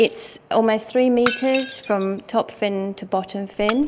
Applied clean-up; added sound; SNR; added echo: none; Shatter; 11 dB; none.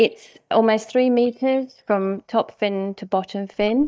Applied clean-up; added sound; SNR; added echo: neural mask model DeepFilterNet 3.